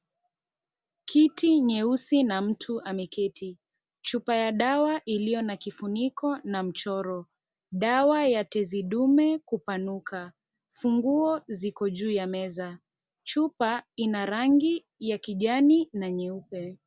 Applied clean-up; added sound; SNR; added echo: none; none; none; none.